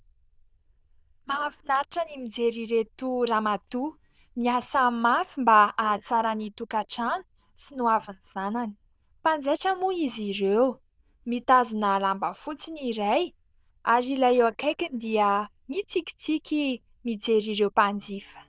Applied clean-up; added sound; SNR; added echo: neural diffusion model UNIVERSE++.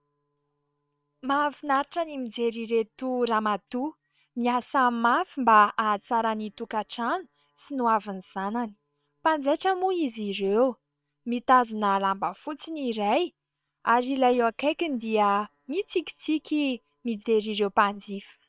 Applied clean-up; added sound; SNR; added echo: neural separator model SepFormer WHAM!.